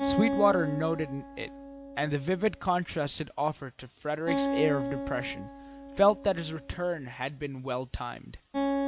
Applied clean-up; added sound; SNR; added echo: none; Acoustic guitar; 5 dB; none.